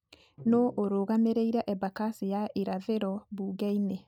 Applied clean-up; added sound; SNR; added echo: neural mask model RNNoise.